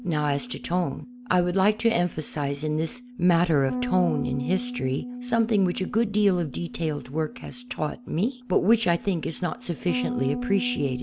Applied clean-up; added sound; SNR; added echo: none; Bass guitar; 10 dB; none.